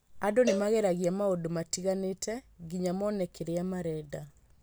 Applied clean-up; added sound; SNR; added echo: none; Cowbell; 9 dB; none.